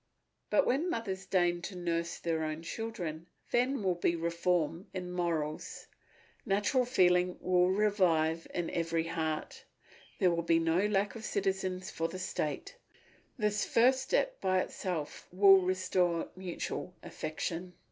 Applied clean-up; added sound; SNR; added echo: none; none; none; none.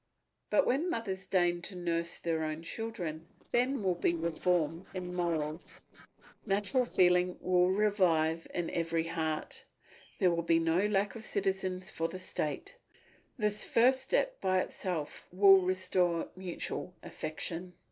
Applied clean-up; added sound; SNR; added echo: neural separator model SepFormer DNS4.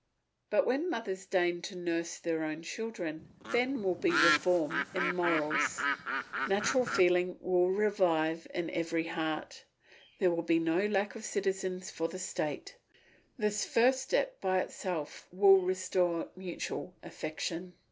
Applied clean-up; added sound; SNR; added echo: none; Bird; 2 dB; none.